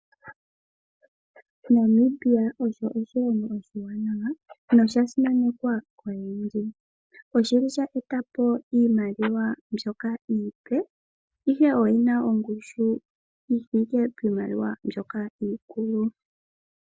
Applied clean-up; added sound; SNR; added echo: none; none; none; none.